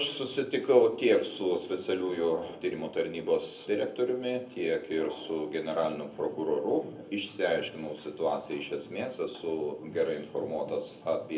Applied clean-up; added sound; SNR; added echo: none; none; none; reverberation time 0.3 s.